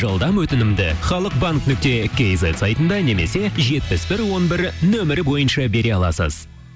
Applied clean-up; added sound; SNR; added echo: none; none; none; none.